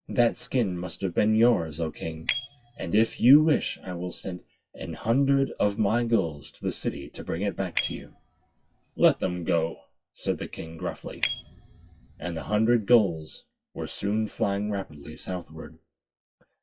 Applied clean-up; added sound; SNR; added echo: classical method WPE with log-MMSE.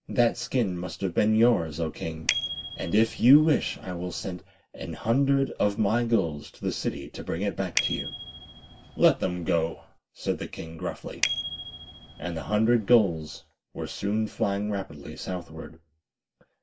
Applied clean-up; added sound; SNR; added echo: none; Bicycle bell; 10 dB; reverberation time 0.2 s.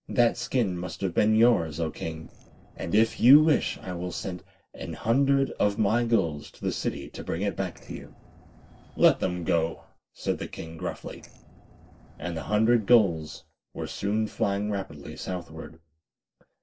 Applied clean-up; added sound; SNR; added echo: neural separator model SepFormer DNS4.